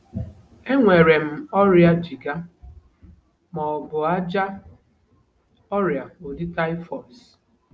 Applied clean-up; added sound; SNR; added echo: none; none; none; none.